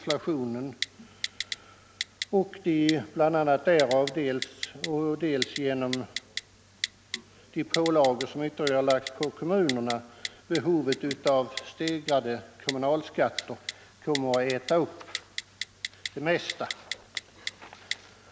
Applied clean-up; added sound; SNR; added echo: none; Typing; 11 dB; none.